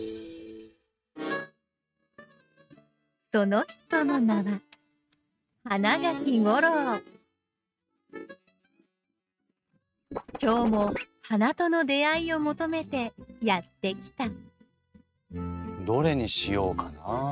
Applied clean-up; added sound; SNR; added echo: neural mask model RNNoise.